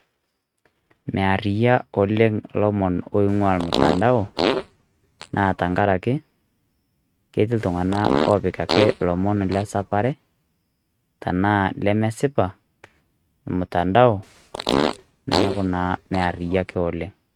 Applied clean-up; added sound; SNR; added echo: neural mask model RNNoise.